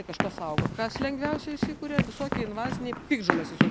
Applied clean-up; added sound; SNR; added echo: none; Run; -3 dB; none.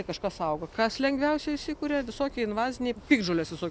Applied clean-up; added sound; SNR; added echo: none; none; none; none.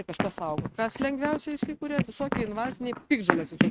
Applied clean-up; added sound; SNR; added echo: neural mask model RNNoise.